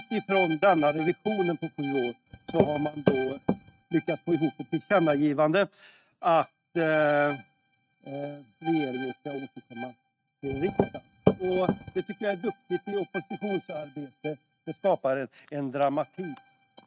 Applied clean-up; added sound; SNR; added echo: neural mask model RNNoise.